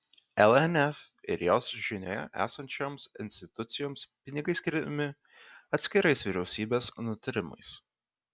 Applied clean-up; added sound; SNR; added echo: none; none; none; none.